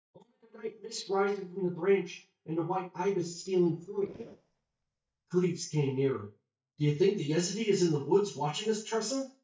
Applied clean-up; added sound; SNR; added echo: neural mask model DeepFilterNet 3.